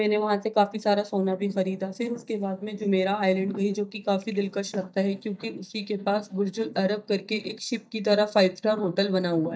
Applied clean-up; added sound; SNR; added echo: neural mask model DeepFilterNet 3.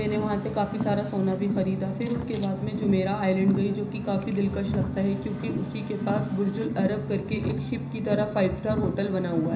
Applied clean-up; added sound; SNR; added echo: none; Car; 6 dB; reverberation time 0.5 s.